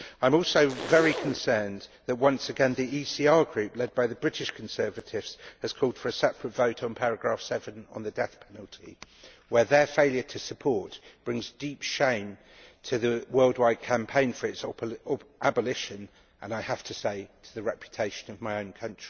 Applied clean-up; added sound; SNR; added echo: none; Zipper (clothing); 10 dB; none.